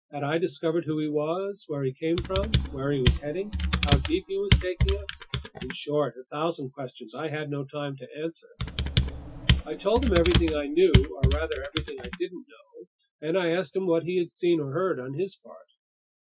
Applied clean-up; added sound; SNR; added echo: classical method Wiener filter.